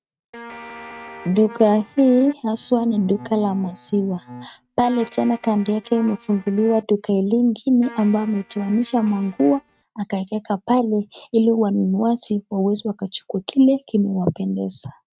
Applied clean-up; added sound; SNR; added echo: neural mask model RNNoise.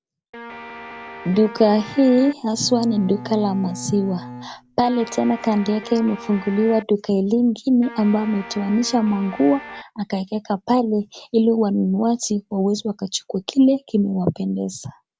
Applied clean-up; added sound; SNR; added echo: none; Bowed string instrument + Guitar; 15 dB; none.